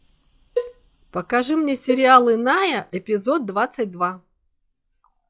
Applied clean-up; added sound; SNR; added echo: classical method log-MMSE.